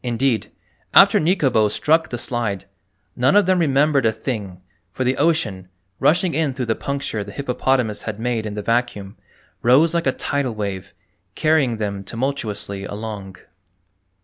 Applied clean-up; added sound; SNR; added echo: none; none; none; none.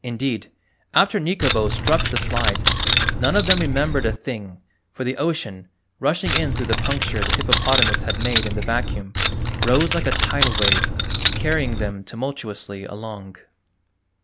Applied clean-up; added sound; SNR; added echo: none; Keys jangling; -4 dB; none.